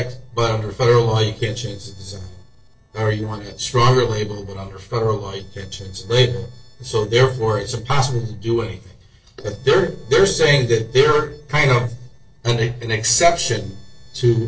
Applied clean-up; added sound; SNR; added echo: neural separator model SepFormer DNS4.